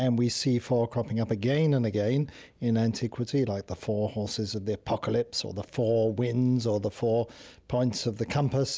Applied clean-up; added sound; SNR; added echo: none; none; none; none.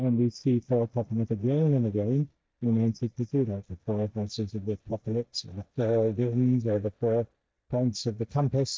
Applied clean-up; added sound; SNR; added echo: neural mask model DeepFilterNet 3.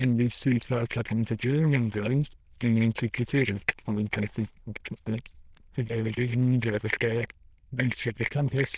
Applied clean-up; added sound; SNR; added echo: neural diffusion model UNIVERSE++.